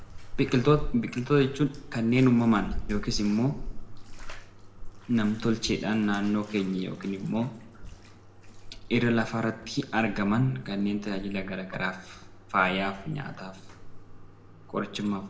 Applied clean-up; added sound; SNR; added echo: none; Bathtub (filling or washing); 10 dB; reverberation time 0.8 s.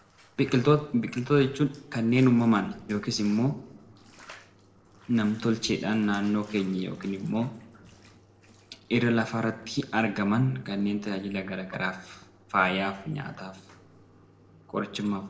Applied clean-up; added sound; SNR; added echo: neural separator model SepFormer DNS4.